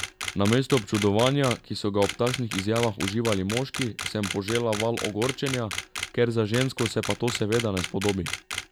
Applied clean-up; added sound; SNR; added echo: none; Camera; 8 dB; none.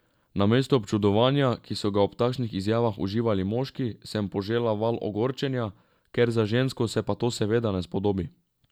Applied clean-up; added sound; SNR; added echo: none; none; none; none.